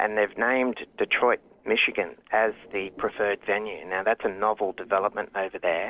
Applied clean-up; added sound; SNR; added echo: neural separator model SepFormer DNS4.